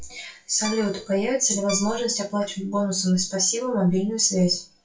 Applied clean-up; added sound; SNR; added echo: classical method WPE with log-MMSE.